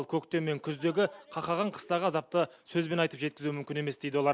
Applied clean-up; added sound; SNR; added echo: none; none; none; none.